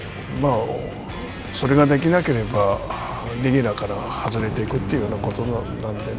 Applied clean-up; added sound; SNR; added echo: none; none; none; none.